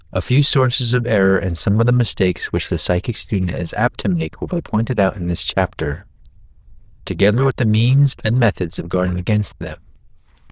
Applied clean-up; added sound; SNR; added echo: neural diffusion model UNIVERSE++.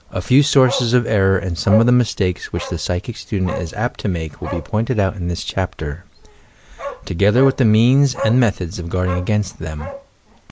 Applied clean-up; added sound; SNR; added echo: none; Bark; 14 dB; none.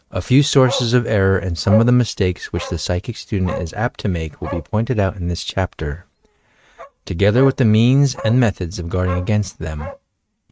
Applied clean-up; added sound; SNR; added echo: neural mask model RNNoise.